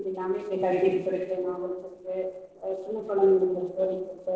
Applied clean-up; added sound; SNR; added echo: neural separator model SepFormer DNS4.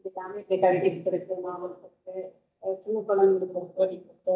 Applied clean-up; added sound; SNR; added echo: neural mask model DeepFilterNet 3.